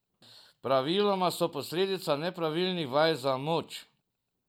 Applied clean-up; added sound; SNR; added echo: none; none; none; none.